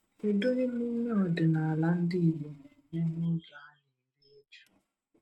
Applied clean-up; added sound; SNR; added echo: neural mask model RNNoise.